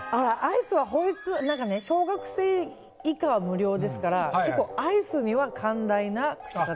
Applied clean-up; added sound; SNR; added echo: none; none; none; none.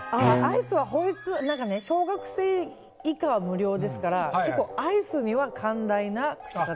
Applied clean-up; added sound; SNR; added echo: none; Bowed string instrument; 4 dB; none.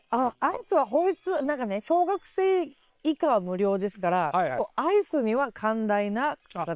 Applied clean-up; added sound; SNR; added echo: neural separator model SepFormer WHAM!.